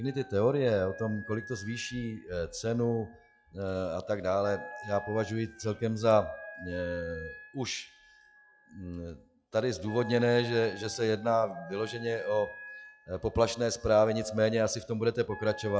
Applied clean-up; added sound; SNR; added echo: classical method log-MMSE.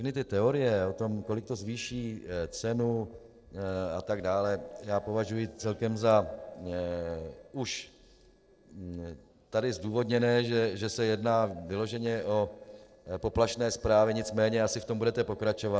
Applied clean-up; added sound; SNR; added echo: neural separator model SepFormer DNS4.